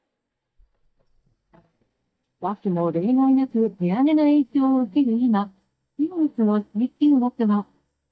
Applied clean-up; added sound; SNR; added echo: neural mask model DeepFilterNet 3.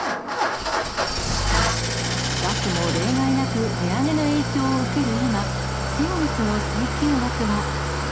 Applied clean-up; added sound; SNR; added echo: none; Idling / Engine starting; -2 dB; reverberation time 0.5 s.